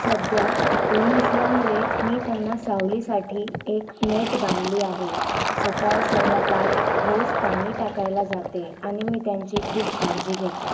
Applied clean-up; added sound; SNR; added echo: none; Fill (with liquid); -1 dB; reverberation time 0.3 s.